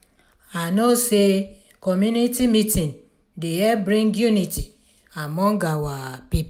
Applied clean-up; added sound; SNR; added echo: none; none; none; none.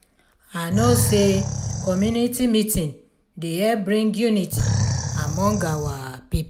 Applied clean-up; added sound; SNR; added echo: none; Animal; 3 dB; none.